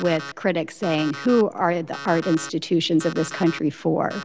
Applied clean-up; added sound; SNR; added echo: none; Alarm; 15 dB; none.